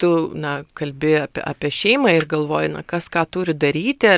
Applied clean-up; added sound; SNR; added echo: none; none; none; none.